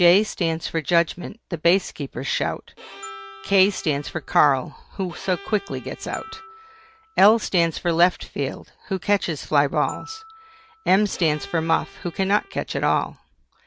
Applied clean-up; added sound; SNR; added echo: none; Glockenspiel + Bowed string instrument; 20 dB; none.